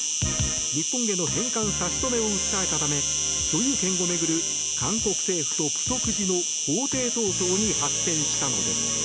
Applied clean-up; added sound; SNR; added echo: none; Insect; -3 dB; none.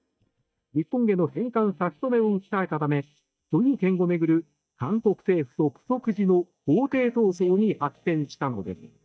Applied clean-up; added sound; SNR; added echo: neural mask model DeepFilterNet 3.